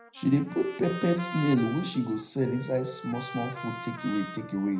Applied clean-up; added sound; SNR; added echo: none; Trumpet; 12 dB; reverberation time 0.4 s.